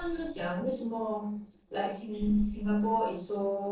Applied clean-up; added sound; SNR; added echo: neural separator model SepFormer DNS4.